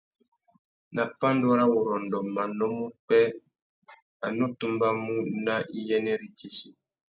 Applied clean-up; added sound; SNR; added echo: none; none; none; none.